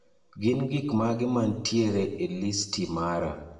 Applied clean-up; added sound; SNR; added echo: none; none; none; reverberation time 0.8 s.